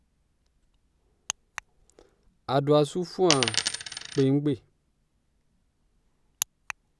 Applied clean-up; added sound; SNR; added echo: none; Coin (dropping); 0 dB; none.